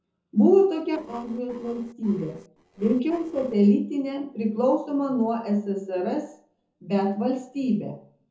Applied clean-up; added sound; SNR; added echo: neural separator model SepFormer DNS4.